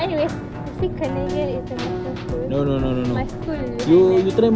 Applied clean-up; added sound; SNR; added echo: none; Keyboard (musical); 7 dB; none.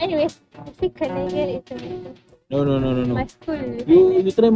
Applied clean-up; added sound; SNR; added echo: neural mask model RNNoise.